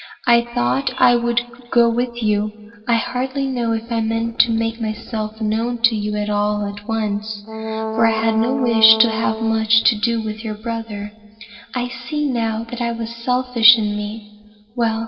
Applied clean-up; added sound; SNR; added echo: neural separator model SepFormer DNS4.